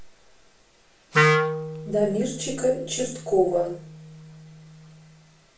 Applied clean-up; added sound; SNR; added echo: none; Wind instrument, woodwind instrument; 1 dB; reverberation time 0.3 s.